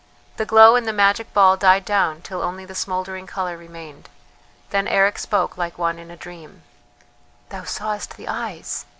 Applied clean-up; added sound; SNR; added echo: none; none; none; none.